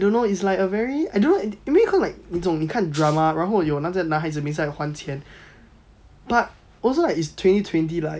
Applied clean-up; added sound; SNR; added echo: none; Rattle (instrument); 17 dB; none.